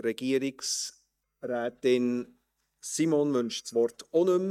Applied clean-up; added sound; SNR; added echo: neural mask model DeepFilterNet 3.